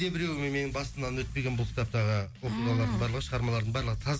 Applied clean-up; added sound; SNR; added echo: none; none; none; none.